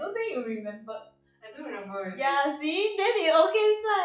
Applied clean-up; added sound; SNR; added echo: classical method log-MMSE.